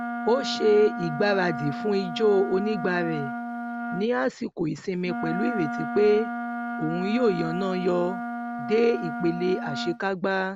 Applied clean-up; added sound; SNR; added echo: none; Wind instrument, woodwind instrument; 6 dB; none.